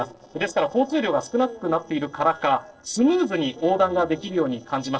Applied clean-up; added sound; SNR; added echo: neural separator model SepFormer DNS4.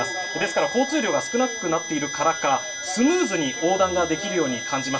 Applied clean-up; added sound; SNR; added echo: none; Harmonica; 8 dB; reverberation time 0.2 s.